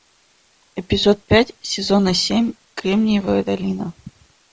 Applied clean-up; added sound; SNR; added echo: none; none; none; none.